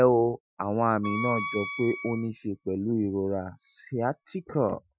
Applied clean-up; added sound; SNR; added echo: classical method Wiener filter.